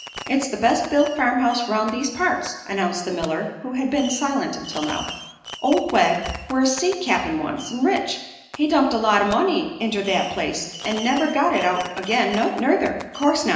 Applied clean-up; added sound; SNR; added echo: none; Fireworks; 16 dB; reverberation time 1.0 s.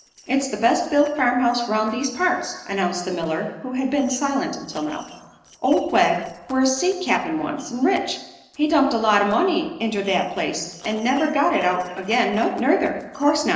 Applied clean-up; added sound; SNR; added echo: neural separator model SepFormer DNS4.